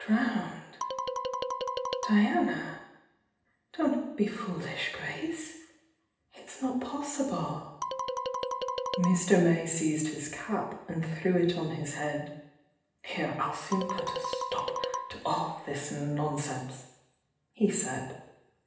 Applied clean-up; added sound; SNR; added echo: none; Marimba, xylophone; 3 dB; reverberation time 0.8 s.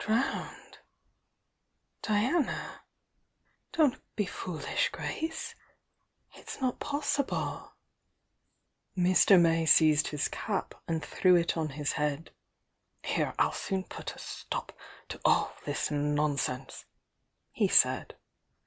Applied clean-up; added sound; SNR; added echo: none; none; none; none.